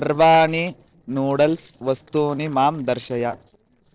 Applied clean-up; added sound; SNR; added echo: neural separator model SepFormer DNS4.